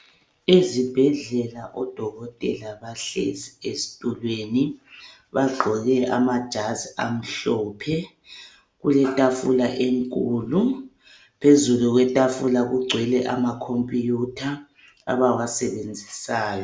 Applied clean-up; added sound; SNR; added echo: none; none; none; none.